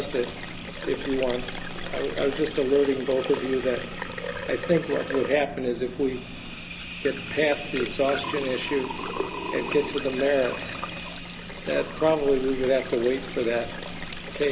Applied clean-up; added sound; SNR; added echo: none; Sink (filling or washing) / Water tap, faucet; 10 dB; none.